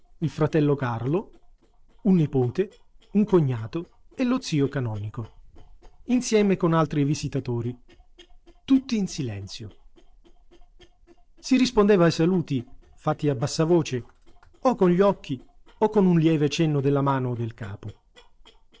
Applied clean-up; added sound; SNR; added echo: neural separator model SepFormer DNS4.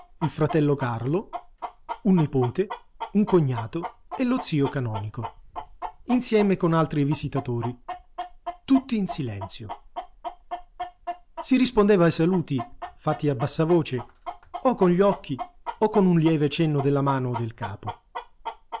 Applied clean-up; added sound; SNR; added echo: none; Chicken, rooster; 13 dB; none.